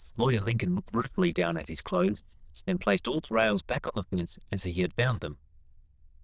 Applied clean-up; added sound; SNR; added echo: neural diffusion model UNIVERSE++.